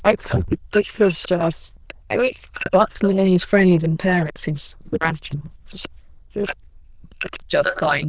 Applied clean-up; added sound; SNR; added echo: neural diffusion model UNIVERSE++.